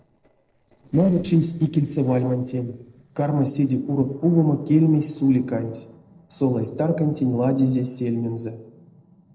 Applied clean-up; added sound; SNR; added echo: neural separator model SepFormer DNS4.